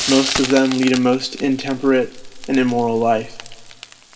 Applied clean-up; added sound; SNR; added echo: none; Frying (food); 10 dB; reverberation time 0.4 s.